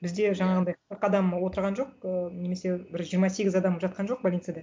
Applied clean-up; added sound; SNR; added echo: none; none; none; none.